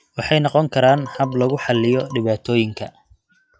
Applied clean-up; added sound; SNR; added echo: classical method log-MMSE.